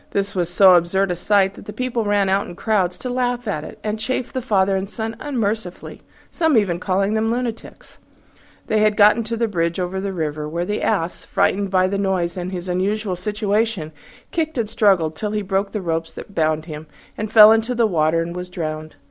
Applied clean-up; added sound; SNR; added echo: none; none; none; none.